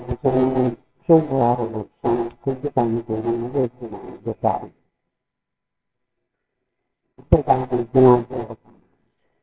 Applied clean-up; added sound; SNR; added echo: neural separator model SepFormer WHAMR!.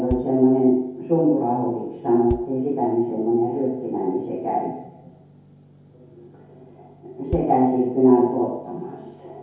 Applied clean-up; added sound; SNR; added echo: none; Bass drum; 16 dB; reverberation time 0.8 s.